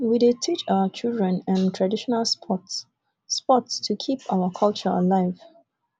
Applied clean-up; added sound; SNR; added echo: none; none; none; none.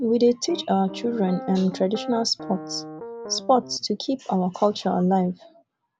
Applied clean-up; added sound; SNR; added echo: none; Piano; 13 dB; none.